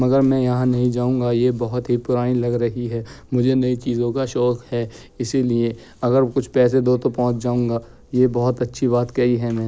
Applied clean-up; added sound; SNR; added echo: none; none; none; none.